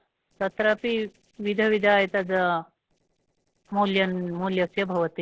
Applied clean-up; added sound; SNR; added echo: neural separator model SepFormer DNS4.